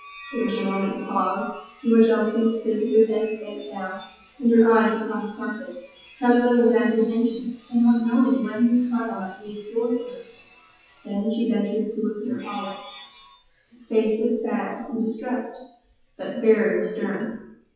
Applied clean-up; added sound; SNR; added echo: classical method WPE with log-MMSE.